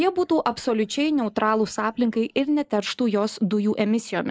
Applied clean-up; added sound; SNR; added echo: neural mask model Resemble Enhance denoiser.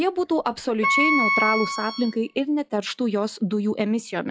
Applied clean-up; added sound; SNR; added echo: classical method log-MMSE.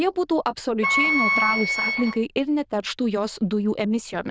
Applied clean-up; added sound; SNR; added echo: neural diffusion model UNIVERSE++.